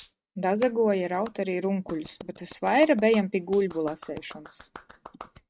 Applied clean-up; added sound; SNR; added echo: neural mask model RNNoise.